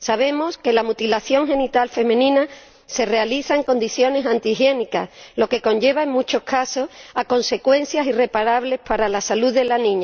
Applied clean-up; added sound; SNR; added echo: none; none; none; none.